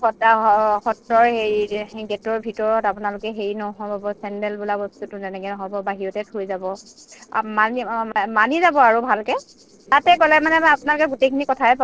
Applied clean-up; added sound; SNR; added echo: neural separator model SepFormer DNS4.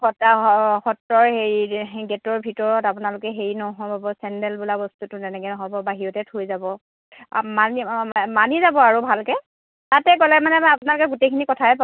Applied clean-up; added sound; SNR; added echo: none; none; none; none.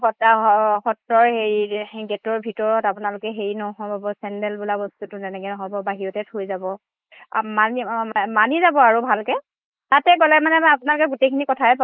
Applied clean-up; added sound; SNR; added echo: neural mask model Resemble Enhance denoiser.